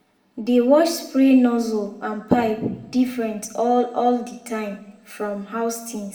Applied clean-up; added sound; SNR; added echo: none; none; none; reverberation time 0.8 s.